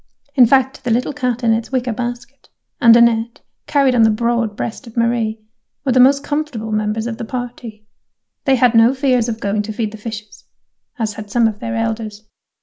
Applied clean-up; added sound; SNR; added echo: none; none; none; none.